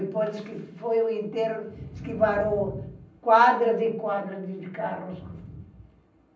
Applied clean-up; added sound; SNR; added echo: none; none; none; reverberation time 0.6 s.